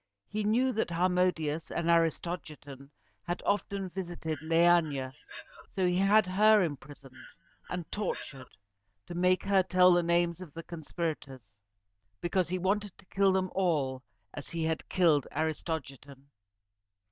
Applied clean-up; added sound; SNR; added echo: neural mask model DeepFilterNet 3.